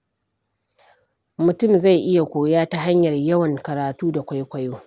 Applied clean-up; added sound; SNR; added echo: none; none; none; none.